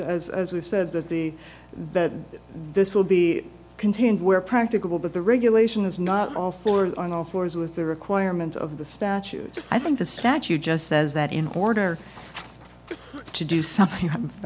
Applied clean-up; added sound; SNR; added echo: none; Cough; 16 dB; none.